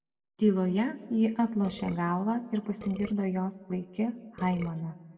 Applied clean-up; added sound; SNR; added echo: none; Burping, eructation; 16 dB; reverberation time 0.9 s.